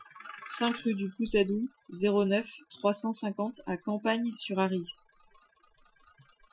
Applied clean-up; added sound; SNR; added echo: classical method Wiener filter.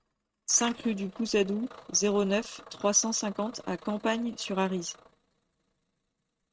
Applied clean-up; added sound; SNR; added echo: neural mask model RNNoise.